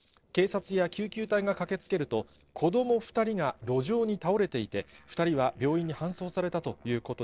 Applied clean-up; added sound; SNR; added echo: neural separator model SepFormer DNS4.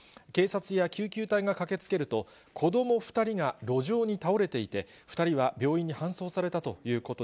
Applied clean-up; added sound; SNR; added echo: none; none; none; none.